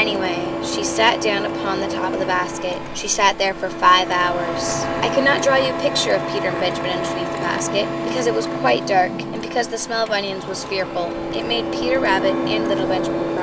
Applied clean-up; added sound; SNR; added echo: none; Printer; 3 dB; none.